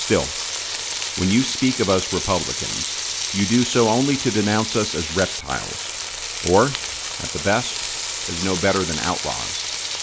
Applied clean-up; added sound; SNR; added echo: none; Frying (food); 4 dB; none.